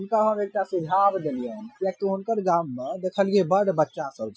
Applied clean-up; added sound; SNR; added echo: classical method Wiener filter.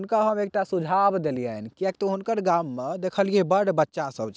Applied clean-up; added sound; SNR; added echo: none; none; none; none.